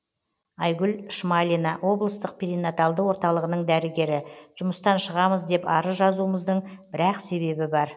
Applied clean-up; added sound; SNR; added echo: none; none; none; none.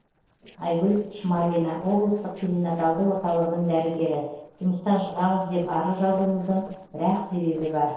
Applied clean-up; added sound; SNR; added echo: neural separator model SepFormer DNS4.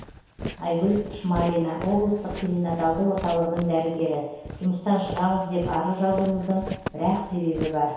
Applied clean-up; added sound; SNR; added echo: none; Walk, footsteps; 12 dB; reverberation time 2.2 s.